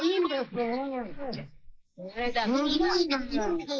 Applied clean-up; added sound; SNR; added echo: neural mask model Resemble Enhance denoiser.